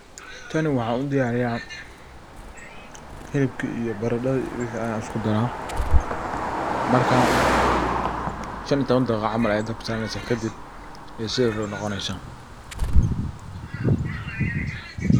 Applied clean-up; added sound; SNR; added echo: none; Bird + Car passing by; 1 dB; none.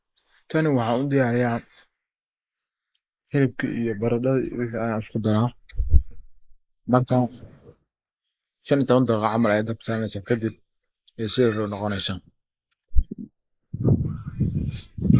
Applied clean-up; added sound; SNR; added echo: neural mask model Resemble Enhance denoiser.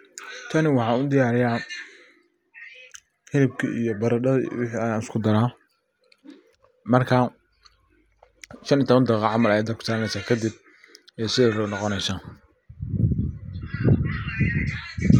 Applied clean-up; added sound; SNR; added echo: none; none; none; none.